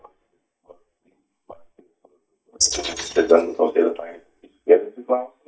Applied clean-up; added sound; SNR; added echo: neural mask model DeepFilterNet 3.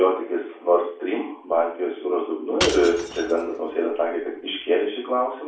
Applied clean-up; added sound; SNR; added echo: none; Shatter / Crushing; 11 dB; reverberation time 0.4 s.